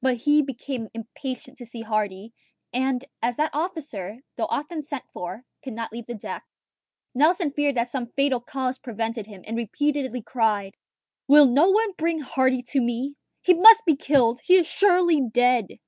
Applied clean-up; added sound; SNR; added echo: none; none; none; none.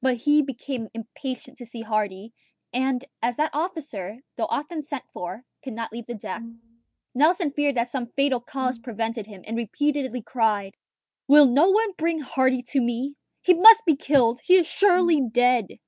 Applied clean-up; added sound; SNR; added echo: none; Brass instrument; 17 dB; none.